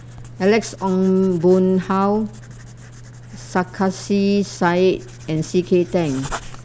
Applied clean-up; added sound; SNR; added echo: none; Writing; 17 dB; none.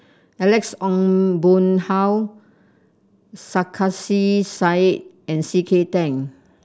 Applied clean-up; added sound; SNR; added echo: none; none; none; none.